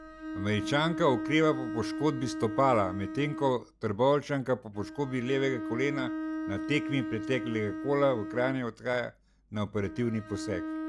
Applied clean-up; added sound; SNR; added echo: none; Bowed string instrument; 7 dB; none.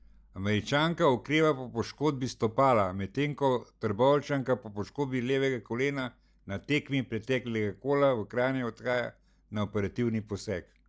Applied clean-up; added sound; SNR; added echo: none; none; none; none.